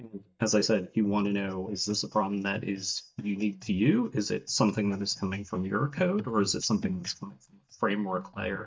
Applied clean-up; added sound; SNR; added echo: neural mask model DeepFilterNet 3.